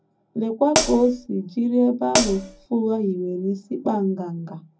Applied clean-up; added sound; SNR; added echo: none; Hi-hat; 0 dB; reverberation time 0.4 s.